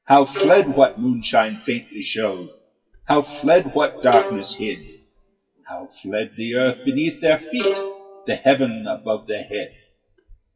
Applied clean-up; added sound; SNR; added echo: classical method WPE with log-MMSE.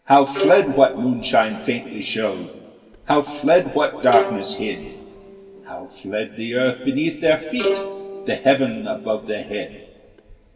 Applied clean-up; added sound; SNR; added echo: none; Bowed string instrument; 9 dB; reverberation time 2.6 s.